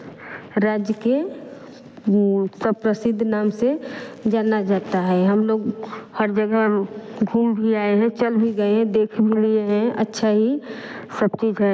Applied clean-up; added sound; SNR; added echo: none; none; none; none.